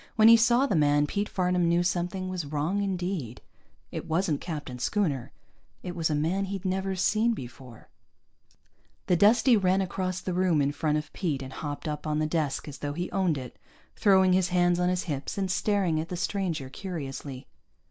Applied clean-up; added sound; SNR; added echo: none; none; none; none.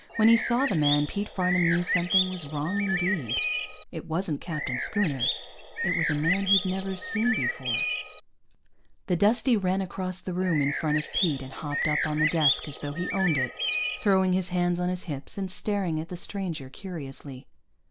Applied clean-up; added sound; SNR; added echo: none; Bird; 2 dB; none.